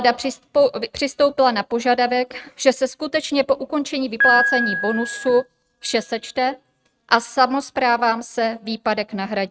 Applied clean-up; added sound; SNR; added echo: neural mask model RNNoise.